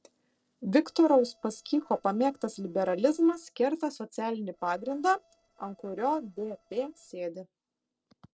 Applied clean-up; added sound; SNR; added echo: neural separator model SepFormer DNS4.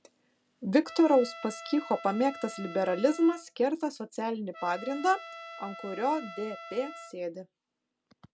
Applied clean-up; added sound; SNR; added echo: none; Trumpet; 15 dB; none.